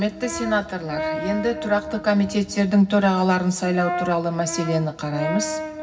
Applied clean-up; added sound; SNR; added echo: none; Brass instrument; 9 dB; reverberation time 0.4 s.